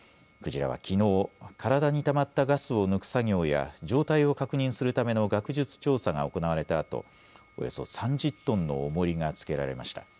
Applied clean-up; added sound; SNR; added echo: none; none; none; none.